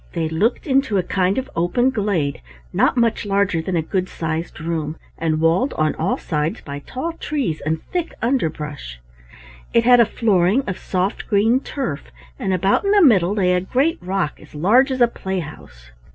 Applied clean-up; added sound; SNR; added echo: none; none; none; none.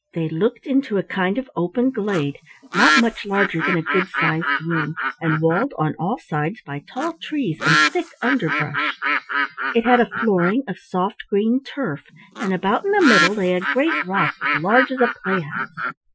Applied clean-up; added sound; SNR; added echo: classical method Wiener filter.